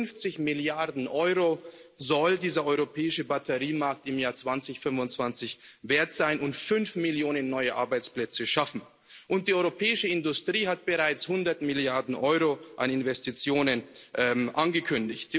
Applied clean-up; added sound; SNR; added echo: none; none; none; none.